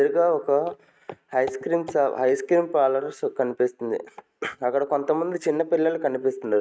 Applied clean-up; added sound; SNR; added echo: neural mask model RNNoise.